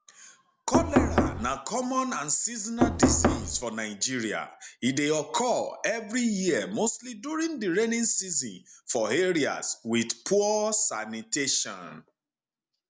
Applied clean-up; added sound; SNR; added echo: none; Knock; -4 dB; none.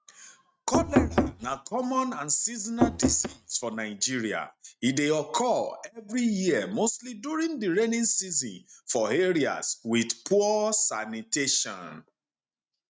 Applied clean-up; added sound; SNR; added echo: neural mask model RNNoise.